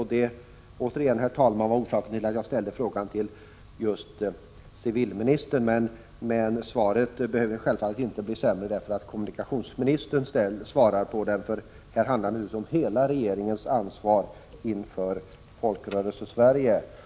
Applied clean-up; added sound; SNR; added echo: none; none; none; none.